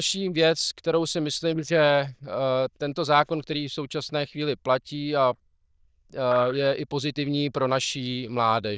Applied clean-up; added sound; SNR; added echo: neural diffusion model UNIVERSE++.